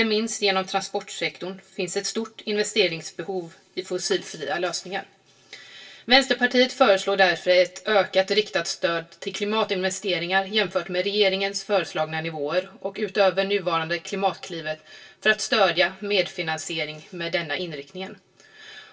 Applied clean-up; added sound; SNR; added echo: none; none; none; reverberation time 0.1 s.